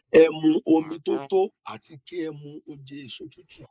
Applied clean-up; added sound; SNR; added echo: neural mask model Resemble Enhance denoiser.